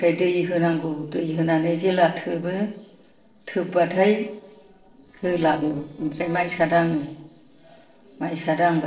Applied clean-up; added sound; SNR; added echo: neural separator model SepFormer DNS4.